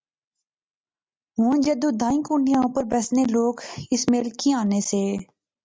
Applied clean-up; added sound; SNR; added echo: none; none; none; none.